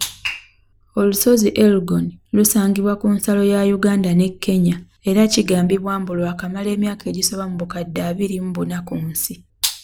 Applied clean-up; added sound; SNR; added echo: none; none; none; none.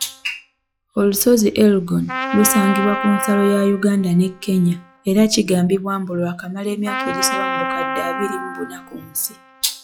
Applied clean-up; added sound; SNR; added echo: classical method log-MMSE.